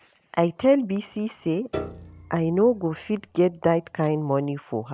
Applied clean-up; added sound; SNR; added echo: none; Piano; 15 dB; none.